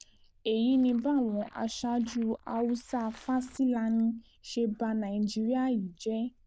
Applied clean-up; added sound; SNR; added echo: neural diffusion model UNIVERSE++.